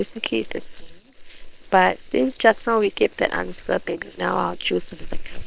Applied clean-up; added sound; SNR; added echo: neural separator model SepFormer WHAM!.